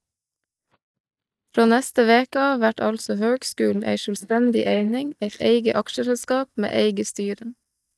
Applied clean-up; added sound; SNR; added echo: neural mask model DeepFilterNet 3.